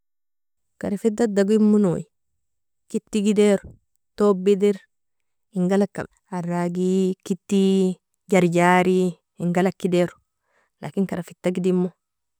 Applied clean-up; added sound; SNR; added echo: none; none; none; none.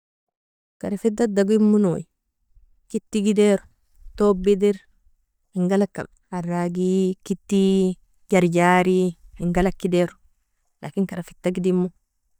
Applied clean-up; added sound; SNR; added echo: neural mask model DeepFilterNet 3.